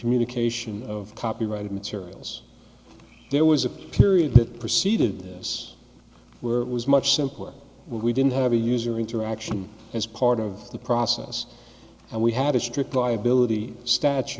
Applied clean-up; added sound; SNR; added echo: none; none; none; none.